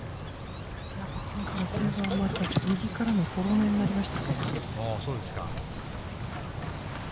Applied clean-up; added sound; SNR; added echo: none; Fixed-wing aircraft, airplane; 15 dB; none.